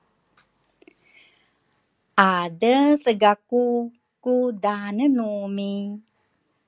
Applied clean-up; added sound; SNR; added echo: none; none; none; none.